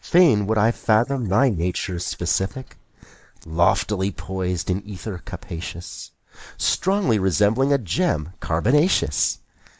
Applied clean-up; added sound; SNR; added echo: neural mask model Resemble Enhance denoiser.